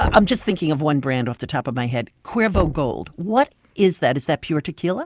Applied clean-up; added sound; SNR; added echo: none; Knock; 11 dB; none.